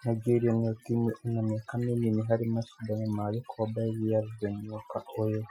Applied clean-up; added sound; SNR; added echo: classical method Wiener filter.